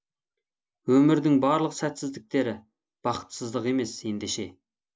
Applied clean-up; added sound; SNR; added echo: none; none; none; none.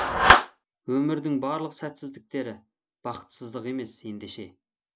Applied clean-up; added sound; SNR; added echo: none; Clapping; -4 dB; none.